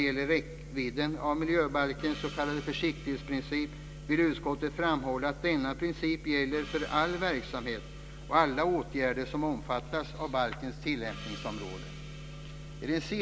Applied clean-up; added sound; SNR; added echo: none; Gong; 20 dB; none.